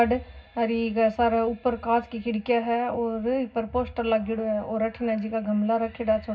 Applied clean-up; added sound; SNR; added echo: none; none; none; reverberation time 0.4 s.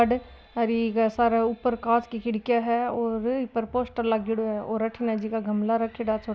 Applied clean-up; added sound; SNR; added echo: none; none; none; none.